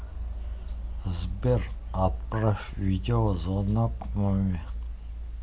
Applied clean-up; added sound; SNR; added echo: none; none; none; none.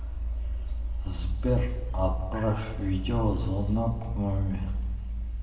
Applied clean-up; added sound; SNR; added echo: none; none; none; reverberation time 1.6 s.